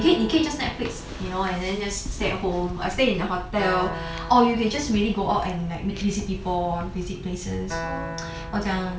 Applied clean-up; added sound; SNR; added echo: none; Acoustic guitar; 14 dB; none.